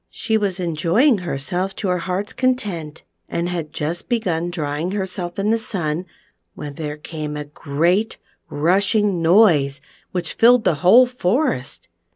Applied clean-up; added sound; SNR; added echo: none; none; none; none.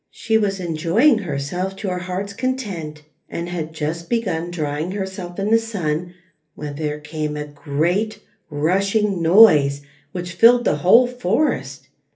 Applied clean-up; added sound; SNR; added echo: none; none; none; reverberation time 0.3 s.